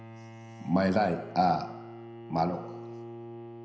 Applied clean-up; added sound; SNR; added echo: none; Bowed string instrument; 13 dB; reverberation time 0.8 s.